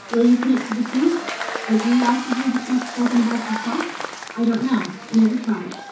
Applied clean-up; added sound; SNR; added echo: none; Applause / Crowd / Cheering; 10 dB; reverberation time 0.5 s.